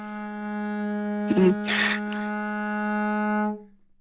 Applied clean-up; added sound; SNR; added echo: none; Bowed string instrument; -1 dB; none.